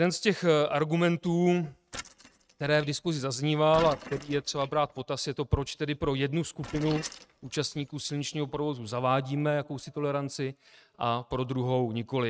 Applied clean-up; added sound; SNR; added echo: neural mask model RNNoise.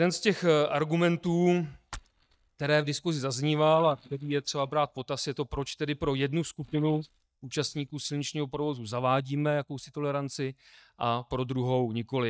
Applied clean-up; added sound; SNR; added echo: neural mask model DeepFilterNet 3.